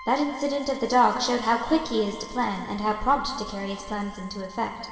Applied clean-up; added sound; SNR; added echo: none; Brass instrument; 19 dB; reverberation time 2.3 s.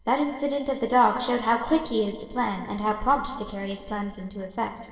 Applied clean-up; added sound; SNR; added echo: neural separator model SepFormer DNS4.